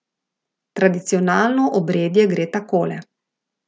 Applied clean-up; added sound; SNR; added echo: none; none; none; none.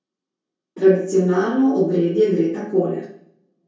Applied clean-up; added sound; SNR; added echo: none; none; none; reverberation time 0.6 s.